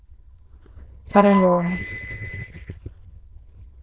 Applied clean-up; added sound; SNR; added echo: neural diffusion model UNIVERSE++.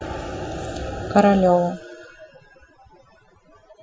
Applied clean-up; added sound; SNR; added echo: classical method Wiener filter.